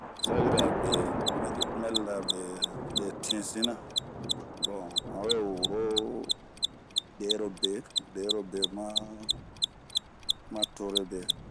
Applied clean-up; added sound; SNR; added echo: none; Mechanisms + Thunder / Rain; -3 dB; none.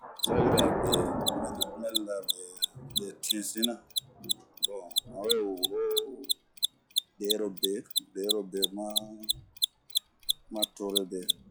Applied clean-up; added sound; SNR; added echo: classical method log-MMSE.